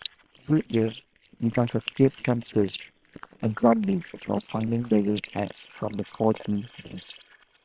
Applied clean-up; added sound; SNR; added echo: neural separator model SepFormer WHAM!.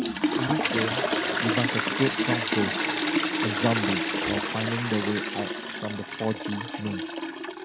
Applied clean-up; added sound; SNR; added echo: none; Toilet flush; -3 dB; none.